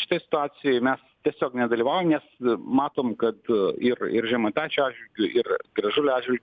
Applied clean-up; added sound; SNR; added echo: none; none; none; none.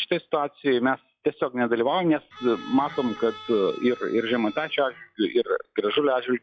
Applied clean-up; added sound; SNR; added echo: classical method log-MMSE.